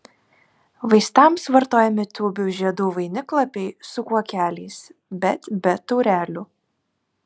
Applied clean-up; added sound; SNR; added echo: none; none; none; none.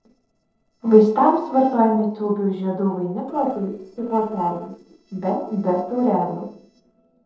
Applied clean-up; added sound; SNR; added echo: neural separator model SepFormer DNS4.